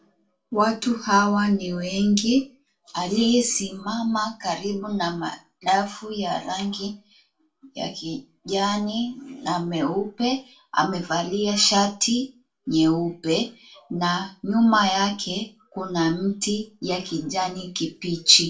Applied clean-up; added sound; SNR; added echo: none; none; none; reverberation time 0.2 s.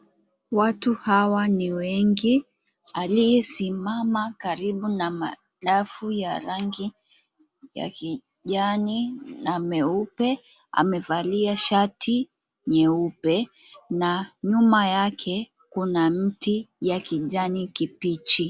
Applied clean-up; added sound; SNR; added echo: none; none; none; none.